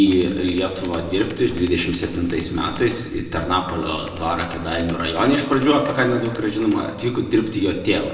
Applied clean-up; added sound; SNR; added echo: none; Tools; 17 dB; reverberation time 1.2 s.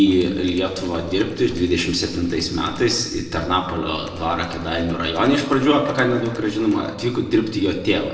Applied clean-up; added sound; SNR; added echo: neural separator model SepFormer DNS4.